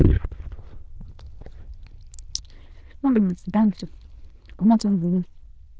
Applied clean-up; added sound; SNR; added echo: neural diffusion model UNIVERSE++.